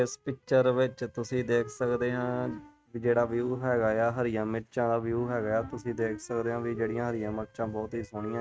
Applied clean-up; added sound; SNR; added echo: neural mask model RNNoise.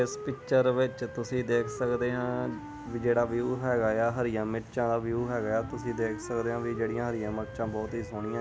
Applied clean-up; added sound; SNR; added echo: none; Wind instrument, woodwind instrument; 13 dB; none.